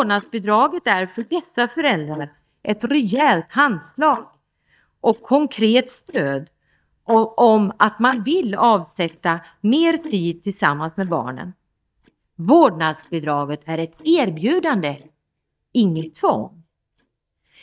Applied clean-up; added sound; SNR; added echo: neural mask model DeepFilterNet 3.